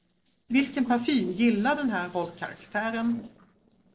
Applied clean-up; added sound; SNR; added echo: neural separator model SepFormer DNS4.